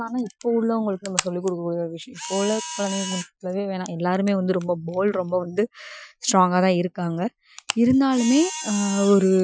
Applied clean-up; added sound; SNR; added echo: classical method Wiener filter.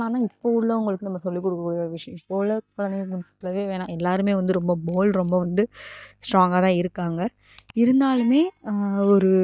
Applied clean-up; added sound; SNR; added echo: neural mask model DeepFilterNet 3.